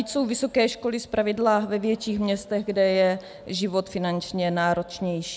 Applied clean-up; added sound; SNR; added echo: none; none; none; none.